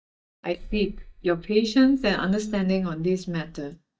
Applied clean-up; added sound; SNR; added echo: neural mask model DeepFilterNet 3.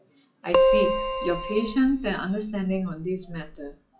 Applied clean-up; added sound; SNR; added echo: classical method log-MMSE.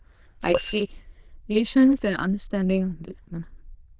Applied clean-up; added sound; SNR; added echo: neural diffusion model UNIVERSE++.